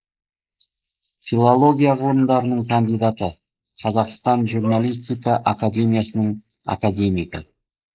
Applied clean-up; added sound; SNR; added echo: neural mask model Resemble Enhance denoiser.